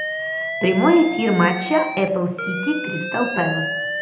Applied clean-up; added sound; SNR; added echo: none; Alarm; 7 dB; reverberation time 0.8 s.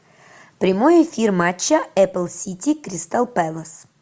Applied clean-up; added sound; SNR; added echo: none; none; none; none.